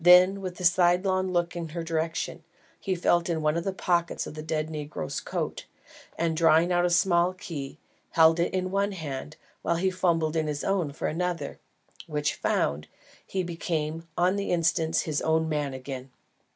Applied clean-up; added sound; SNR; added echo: none; none; none; none.